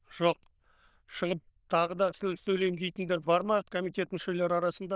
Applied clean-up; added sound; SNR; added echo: neural diffusion model UNIVERSE++.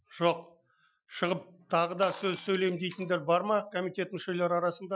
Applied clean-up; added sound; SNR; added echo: classical method Wiener filter.